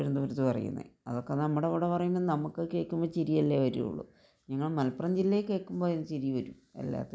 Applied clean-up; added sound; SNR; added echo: none; none; none; none.